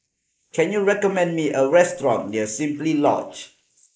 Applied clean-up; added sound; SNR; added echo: neural mask model Resemble Enhance denoiser.